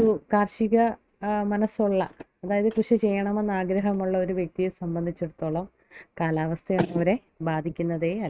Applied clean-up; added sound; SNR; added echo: neural mask model RNNoise.